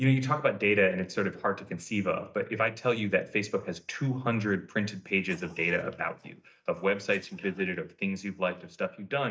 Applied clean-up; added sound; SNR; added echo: neural mask model DeepFilterNet 3.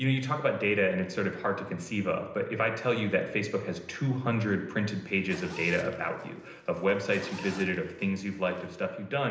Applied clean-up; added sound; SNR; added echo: none; Zipper (clothing); 20 dB; reverberation time 0.9 s.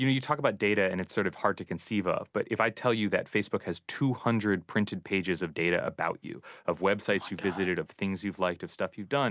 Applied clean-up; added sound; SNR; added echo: none; none; none; none.